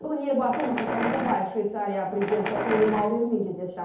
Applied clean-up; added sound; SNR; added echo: none; Wild animals; 6 dB; reverberation time 0.8 s.